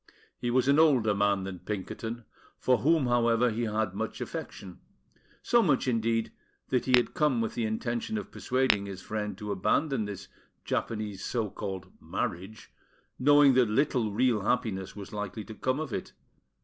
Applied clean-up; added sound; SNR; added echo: none; Tap / Glass; 6 dB; none.